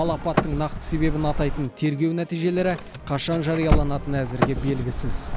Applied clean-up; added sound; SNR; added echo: none; Car; 2 dB; none.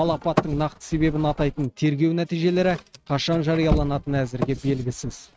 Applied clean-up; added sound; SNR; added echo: neural mask model RNNoise.